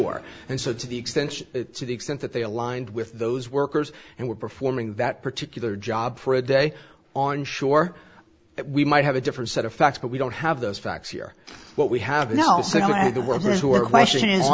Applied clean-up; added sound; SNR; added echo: none; none; none; none.